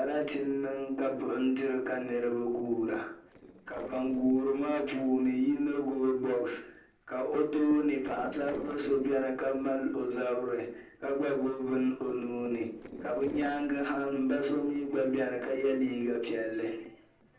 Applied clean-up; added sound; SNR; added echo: neural separator model SepFormer DNS4.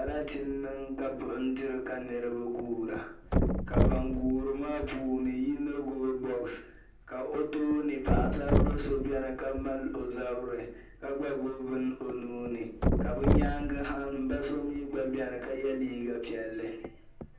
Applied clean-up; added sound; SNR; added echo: none; Thump, thud; 0 dB; reverberation time 0.6 s.